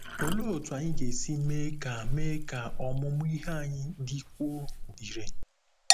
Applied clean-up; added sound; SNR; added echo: none; Chink, clink; -3 dB; none.